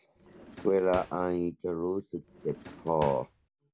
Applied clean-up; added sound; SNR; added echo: none; Drawer open or close; 14 dB; none.